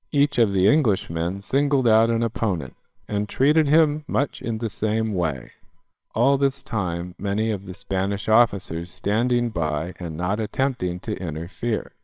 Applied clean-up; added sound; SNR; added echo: neural separator model SepFormer WHAMR!.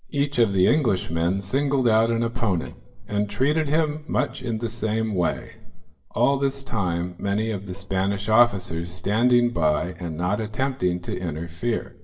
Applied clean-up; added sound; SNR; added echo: neural separator model SepFormer DNS4.